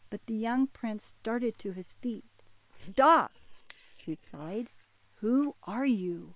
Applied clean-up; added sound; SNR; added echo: neural separator model SepFormer WHAM!.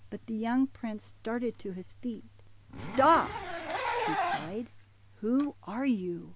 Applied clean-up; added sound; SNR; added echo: none; Zipper (clothing); 7 dB; none.